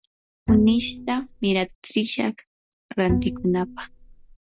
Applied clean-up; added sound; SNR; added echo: none; Bowed string instrument; 5 dB; none.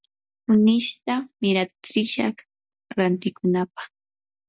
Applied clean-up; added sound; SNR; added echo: none; none; none; none.